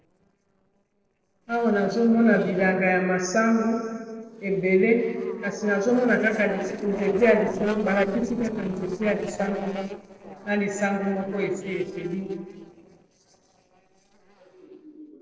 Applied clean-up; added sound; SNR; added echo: neural separator model SepFormer DNS4.